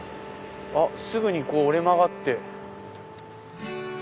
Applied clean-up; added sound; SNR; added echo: none; Wind instrument, woodwind instrument + Wind instrument, woodwind instrument; 14 dB; none.